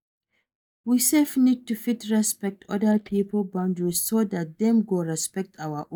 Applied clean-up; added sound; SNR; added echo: neural mask model DeepFilterNet 3.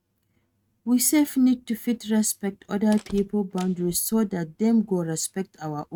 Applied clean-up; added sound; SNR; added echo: neural mask model RNNoise.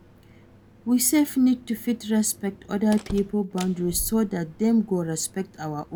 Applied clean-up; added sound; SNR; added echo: none; Slam; 19 dB; none.